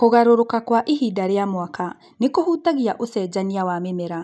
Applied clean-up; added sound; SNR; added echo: none; none; none; none.